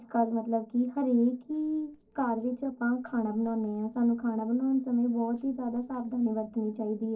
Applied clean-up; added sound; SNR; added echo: neural separator model SepFormer DNS4.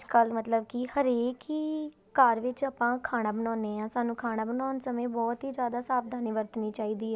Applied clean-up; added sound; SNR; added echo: none; none; none; none.